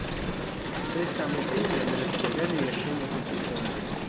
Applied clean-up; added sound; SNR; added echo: none; Crowd; -4 dB; none.